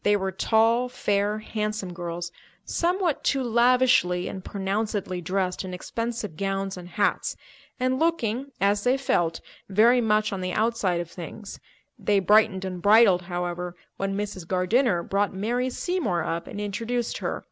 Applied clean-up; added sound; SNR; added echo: none; none; none; none.